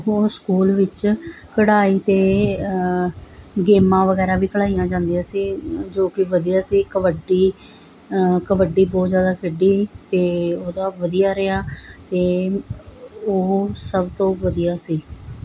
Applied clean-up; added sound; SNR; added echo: none; none; none; none.